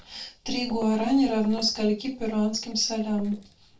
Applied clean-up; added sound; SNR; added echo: neural separator model SepFormer DNS4.